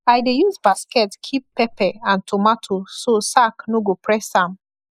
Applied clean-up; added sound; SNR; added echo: neural mask model Resemble Enhance denoiser.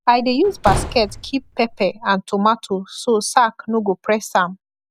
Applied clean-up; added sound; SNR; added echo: none; Slam / Wood; 9 dB; none.